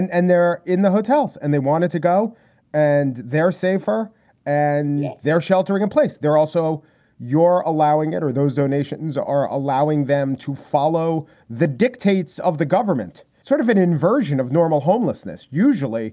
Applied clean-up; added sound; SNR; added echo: none; none; none; none.